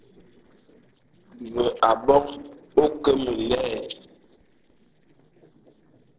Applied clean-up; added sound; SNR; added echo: neural separator model SepFormer DNS4.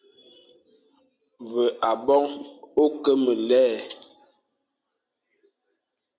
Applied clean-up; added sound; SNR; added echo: none; none; none; none.